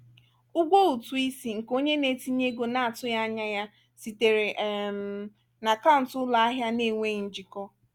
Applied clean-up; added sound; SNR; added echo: none; none; none; none.